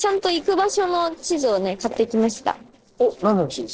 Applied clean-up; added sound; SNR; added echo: neural separator model SepFormer DNS4.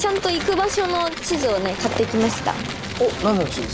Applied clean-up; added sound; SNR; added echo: none; Rattle; 13 dB; none.